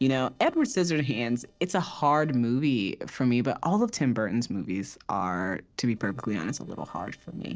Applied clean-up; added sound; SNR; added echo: neural separator model SepFormer DNS4.